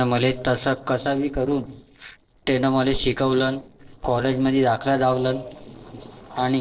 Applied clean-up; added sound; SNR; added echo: neural separator model SepFormer DNS4.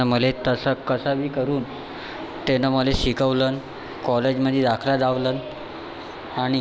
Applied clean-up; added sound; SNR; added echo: none; none; none; none.